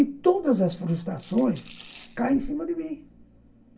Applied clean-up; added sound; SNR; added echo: none; Rattle / Rattle (instrument); 17 dB; reverberation time 0.2 s.